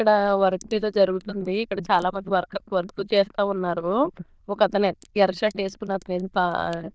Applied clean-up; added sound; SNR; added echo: neural diffusion model UNIVERSE++.